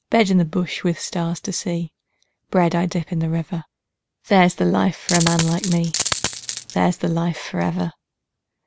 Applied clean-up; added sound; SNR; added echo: none; Coin (dropping); 4 dB; none.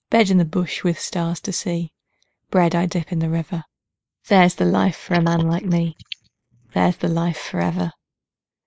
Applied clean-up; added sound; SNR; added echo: neural mask model Resemble Enhance denoiser.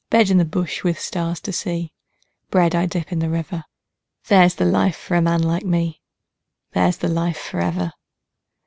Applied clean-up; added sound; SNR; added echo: none; none; none; none.